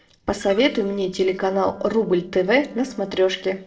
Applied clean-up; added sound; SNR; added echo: neural separator model SepFormer DNS4.